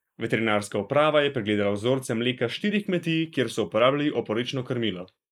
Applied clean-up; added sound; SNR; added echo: neural mask model Resemble Enhance denoiser.